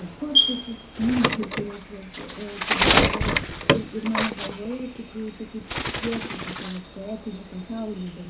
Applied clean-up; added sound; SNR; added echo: none; Bird; -5 dB; reverberation time 0.3 s.